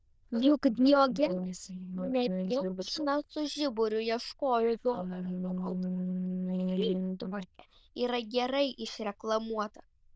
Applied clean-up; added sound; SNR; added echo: neural diffusion model UNIVERSE++.